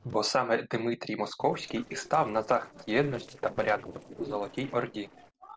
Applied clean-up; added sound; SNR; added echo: neural separator model SepFormer DNS4.